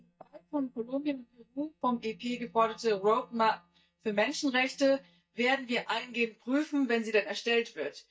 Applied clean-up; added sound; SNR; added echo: neural mask model DeepFilterNet 3.